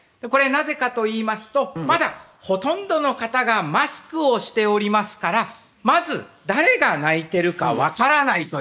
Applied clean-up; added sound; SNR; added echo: neural mask model Resemble Enhance denoiser.